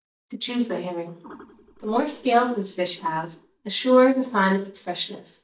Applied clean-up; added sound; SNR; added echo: neural mask model DeepFilterNet 3.